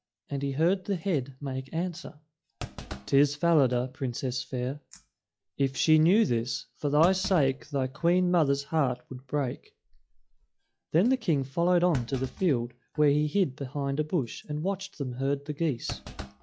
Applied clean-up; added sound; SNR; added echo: classical method log-MMSE.